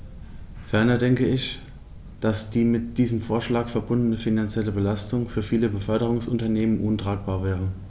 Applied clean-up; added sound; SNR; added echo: none; none; none; none.